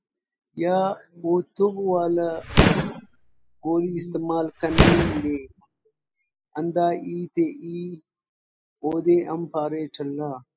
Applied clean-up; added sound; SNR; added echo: classical method spectral subtraction.